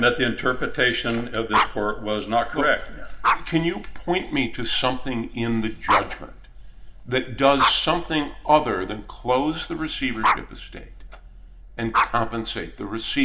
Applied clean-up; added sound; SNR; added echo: none; Dog; 6 dB; reverberation time 0.2 s.